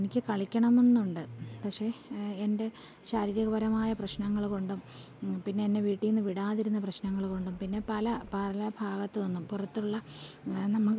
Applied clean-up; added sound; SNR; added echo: none; Wind; 20 dB; none.